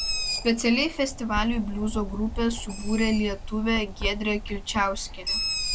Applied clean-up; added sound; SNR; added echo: none; Bird; 5 dB; none.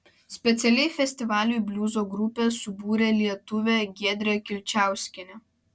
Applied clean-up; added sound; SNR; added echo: none; none; none; none.